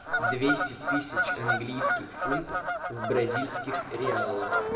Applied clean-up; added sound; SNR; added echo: none; Bird vocalization, bird call, bird song / Fowl; -2 dB; reverberation time 1.1 s.